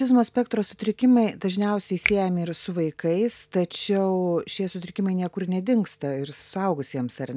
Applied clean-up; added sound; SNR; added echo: none; Finger snapping; 9 dB; none.